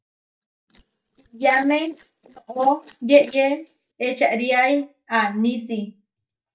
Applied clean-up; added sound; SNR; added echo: neural mask model DeepFilterNet 3.